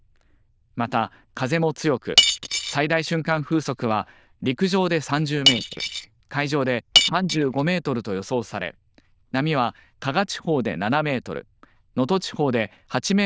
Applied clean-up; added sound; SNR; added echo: neural diffusion model UNIVERSE++.